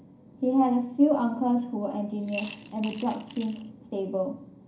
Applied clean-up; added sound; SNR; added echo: none; Coin (dropping) / Glass; 16 dB; reverberation time 0.5 s.